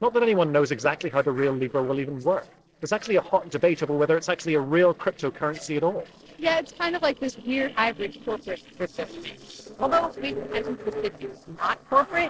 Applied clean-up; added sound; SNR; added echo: neural separator model SepFormer DNS4.